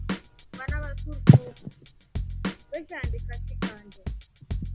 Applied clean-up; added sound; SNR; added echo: none; Drum / Drum kit; 6 dB; none.